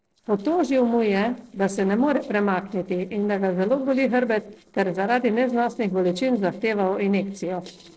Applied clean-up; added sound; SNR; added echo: neural separator model SepFormer DNS4.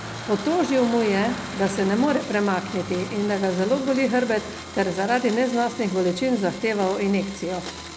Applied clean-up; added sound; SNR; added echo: none; Traffic noise, roadway noise + Domestic sounds, home sounds; 12 dB; none.